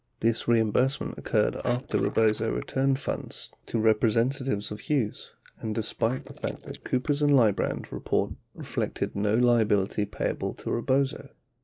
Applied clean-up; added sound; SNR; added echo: neural mask model Resemble Enhance denoiser.